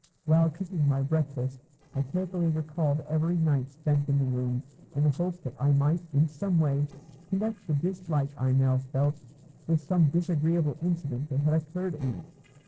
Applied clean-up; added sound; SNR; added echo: neural separator model SepFormer DNS4.